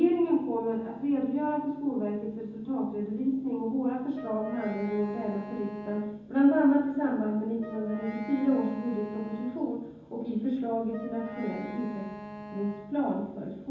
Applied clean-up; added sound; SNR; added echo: none; Wind instrument, woodwind instrument; 14 dB; reverberation time 0.9 s.